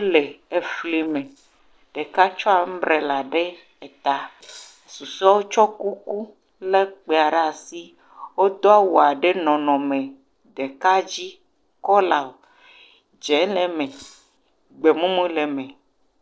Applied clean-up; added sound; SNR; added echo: neural separator model SepFormer DNS4.